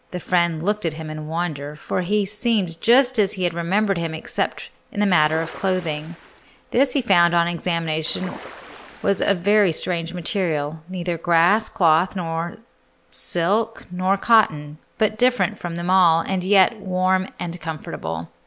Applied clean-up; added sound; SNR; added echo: none; Ocean; 18 dB; none.